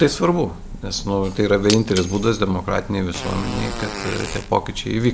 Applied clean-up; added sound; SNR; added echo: none; Shatter + Fart; 13 dB; none.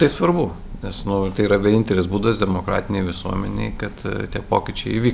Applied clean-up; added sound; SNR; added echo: none; none; none; none.